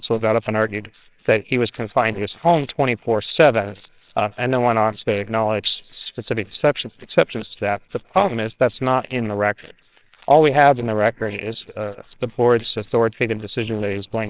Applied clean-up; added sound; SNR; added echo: neural separator model SepFormer WHAMR!.